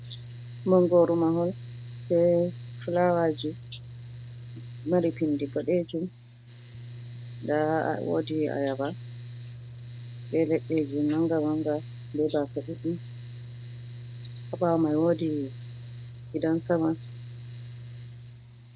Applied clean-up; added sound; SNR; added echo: none; Mechanical fan; 12 dB; none.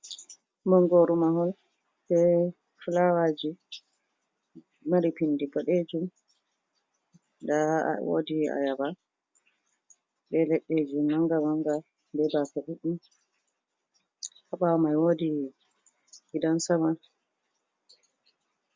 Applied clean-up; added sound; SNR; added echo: none; none; none; none.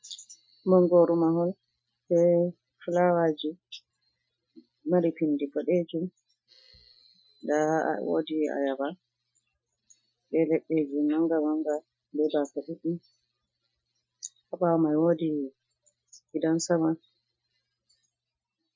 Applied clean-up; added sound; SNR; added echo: classical method Wiener filter.